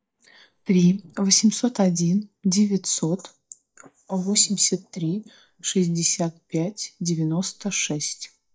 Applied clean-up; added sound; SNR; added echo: neural mask model DeepFilterNet 3.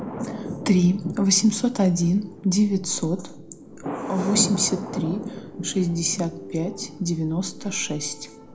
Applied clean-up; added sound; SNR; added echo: none; Thunder; 11 dB; reverberation time 0.2 s.